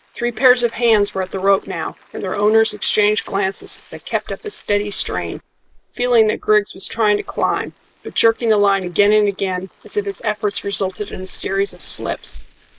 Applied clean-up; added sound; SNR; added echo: neural mask model Resemble Enhance denoiser.